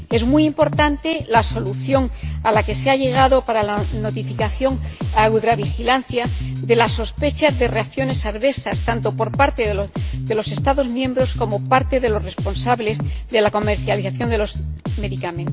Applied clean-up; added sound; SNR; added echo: none; Bass guitar; 5 dB; none.